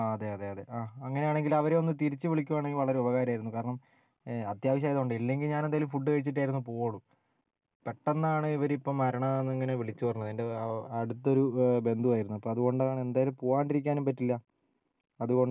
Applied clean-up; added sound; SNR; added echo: none; none; none; none.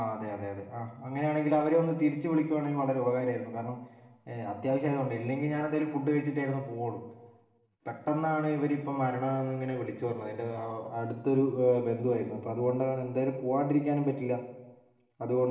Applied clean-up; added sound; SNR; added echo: none; none; none; reverberation time 1.0 s.